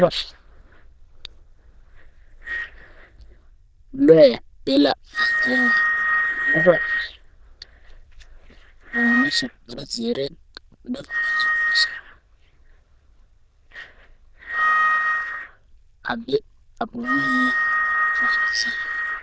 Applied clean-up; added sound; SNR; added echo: neural diffusion model UNIVERSE++.